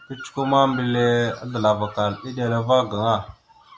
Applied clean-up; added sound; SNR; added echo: none; Bird vocalization, bird call, bird song; 20 dB; none.